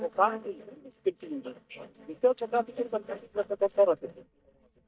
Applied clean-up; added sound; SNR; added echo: neural mask model DeepFilterNet 3.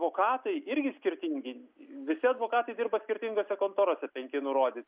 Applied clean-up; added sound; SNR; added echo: none; none; none; none.